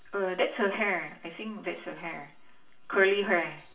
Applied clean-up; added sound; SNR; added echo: none; none; none; reverberation time 0.4 s.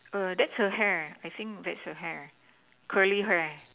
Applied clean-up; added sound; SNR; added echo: none; none; none; none.